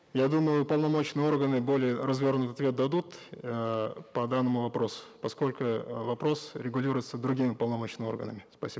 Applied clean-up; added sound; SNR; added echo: none; none; none; none.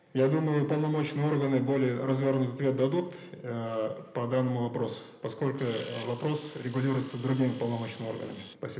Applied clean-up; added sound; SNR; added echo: none; Tools; 17 dB; reverberation time 1.1 s.